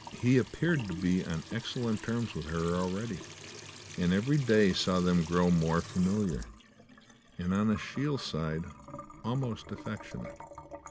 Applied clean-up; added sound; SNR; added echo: none; Trickle, dribble / Sink (filling or washing) / Water tap, faucet; 15 dB; none.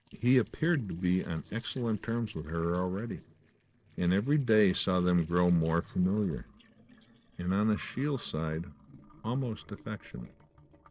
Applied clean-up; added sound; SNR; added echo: neural separator model SepFormer DNS4.